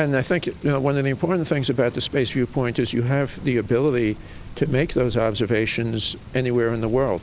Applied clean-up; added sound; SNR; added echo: none; Water; 19 dB; none.